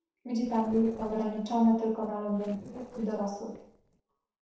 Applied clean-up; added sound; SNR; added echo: neural separator model SepFormer DNS4.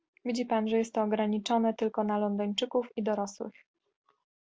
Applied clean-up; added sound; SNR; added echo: none; none; none; none.